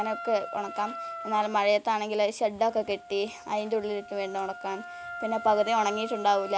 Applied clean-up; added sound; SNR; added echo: none; Wind instrument, woodwind instrument; 13 dB; none.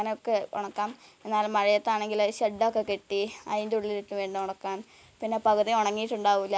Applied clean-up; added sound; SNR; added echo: none; none; none; none.